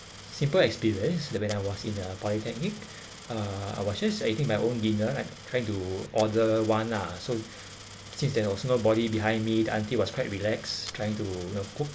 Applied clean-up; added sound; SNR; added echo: none; Coin (dropping); 18 dB; none.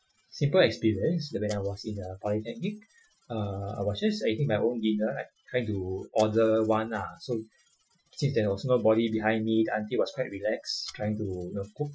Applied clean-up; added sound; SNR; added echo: classical method Wiener filter.